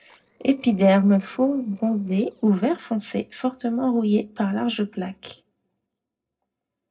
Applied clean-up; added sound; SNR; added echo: neural separator model SepFormer DNS4.